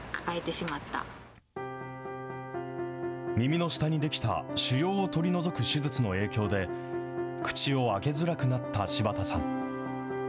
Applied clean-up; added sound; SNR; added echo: none; none; none; none.